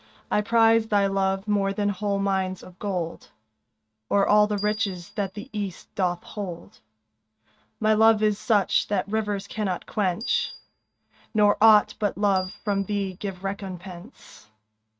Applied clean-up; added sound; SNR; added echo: neural mask model RNNoise.